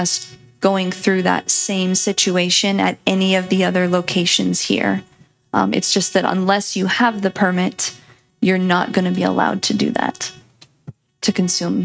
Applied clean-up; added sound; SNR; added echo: neural mask model RNNoise.